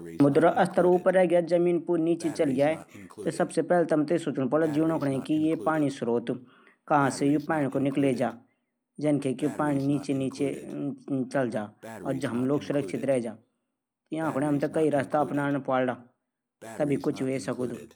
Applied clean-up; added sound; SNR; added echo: none; Breathing; 18 dB; none.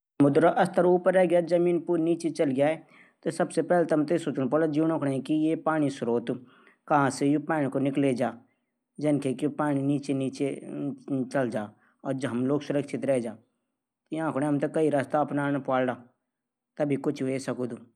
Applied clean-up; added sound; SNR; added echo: none; none; none; none.